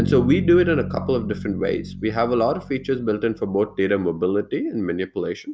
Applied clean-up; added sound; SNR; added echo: none; Bass guitar; 9 dB; none.